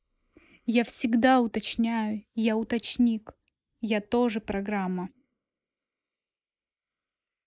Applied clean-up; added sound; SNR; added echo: neural mask model Resemble Enhance denoiser.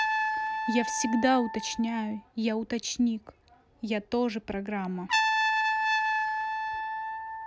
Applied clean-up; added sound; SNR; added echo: none; Trumpet; 0 dB; none.